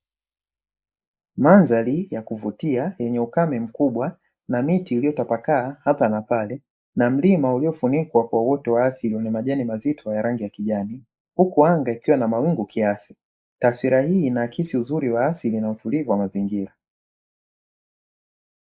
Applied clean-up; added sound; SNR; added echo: neural mask model Resemble Enhance denoiser.